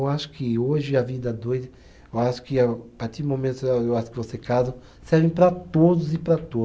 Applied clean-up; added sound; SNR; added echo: none; none; none; none.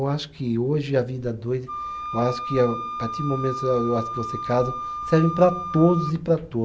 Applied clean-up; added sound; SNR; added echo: none; Wind instrument, woodwind instrument; 9 dB; none.